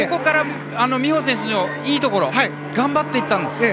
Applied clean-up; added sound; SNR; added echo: none; Bowed string instrument; 12 dB; none.